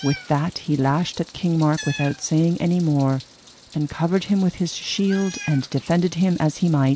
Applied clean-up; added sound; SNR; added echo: none; Meow; 19 dB; none.